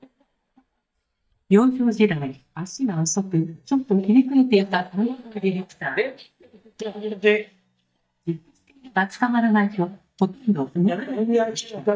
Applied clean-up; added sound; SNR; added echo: neural mask model DeepFilterNet 3.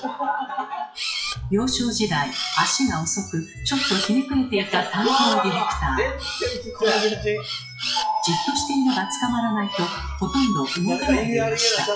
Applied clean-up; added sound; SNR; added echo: classical method WPE with log-MMSE.